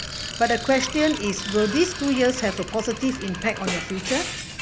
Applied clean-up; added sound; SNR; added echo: none; Glass / Engine / Car + Bicycle; 8 dB; none.